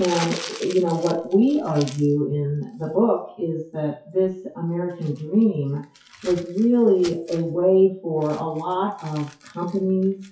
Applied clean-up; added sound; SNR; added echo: classical method WPE with log-MMSE.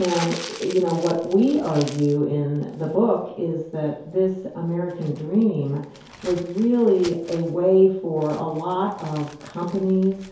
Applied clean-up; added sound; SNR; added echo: none; Crumpling, crinkling; 20 dB; reverberation time 2.4 s.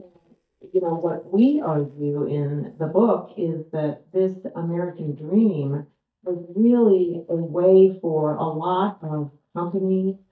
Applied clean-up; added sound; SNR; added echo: neural mask model DeepFilterNet 3.